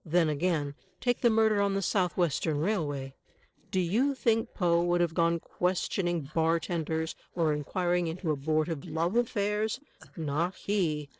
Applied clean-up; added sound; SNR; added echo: neural separator model SepFormer DNS4.